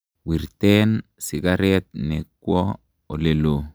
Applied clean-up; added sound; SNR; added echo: none; none; none; none.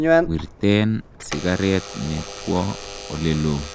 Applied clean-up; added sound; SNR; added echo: none; Alarm / Door; 3 dB; none.